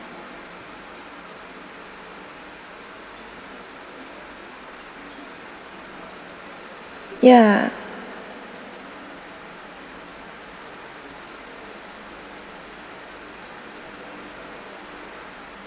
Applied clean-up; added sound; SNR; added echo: none; none; none; none.